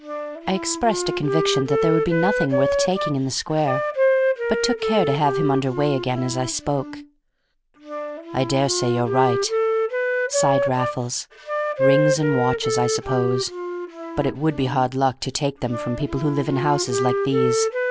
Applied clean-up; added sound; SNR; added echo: none; Wind instrument, woodwind instrument; 1 dB; none.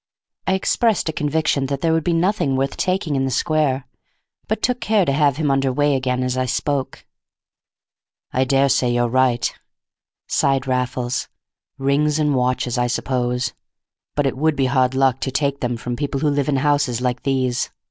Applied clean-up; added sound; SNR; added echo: none; none; none; none.